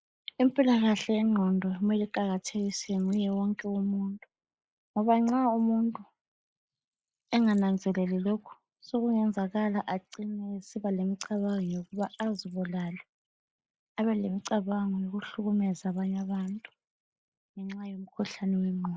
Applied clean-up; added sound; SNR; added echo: neural mask model Resemble Enhance denoiser.